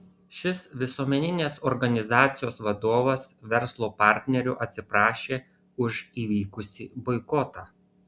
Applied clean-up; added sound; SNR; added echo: none; none; none; none.